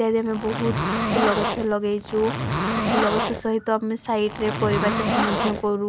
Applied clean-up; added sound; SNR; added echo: none; Zipper (clothing); 1 dB; none.